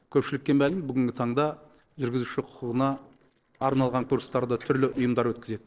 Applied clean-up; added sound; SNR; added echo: neural separator model SepFormer DNS4.